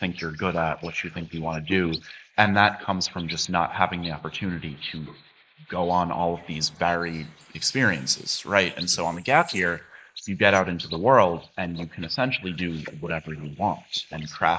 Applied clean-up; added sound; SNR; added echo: neural mask model Resemble Enhance denoiser.